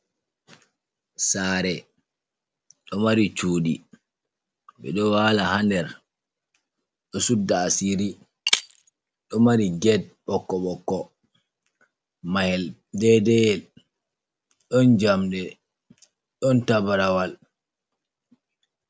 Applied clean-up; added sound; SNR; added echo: none; Shatter; 7 dB; none.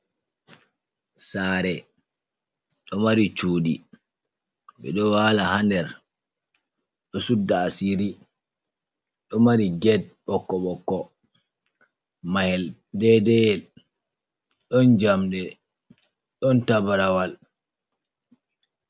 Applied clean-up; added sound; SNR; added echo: none; none; none; none.